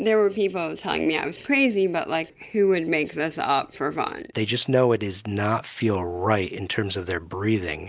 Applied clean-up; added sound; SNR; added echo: none; none; none; none.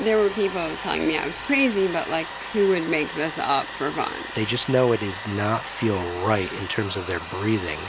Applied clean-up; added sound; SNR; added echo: none; Domestic sounds, home sounds; 11 dB; none.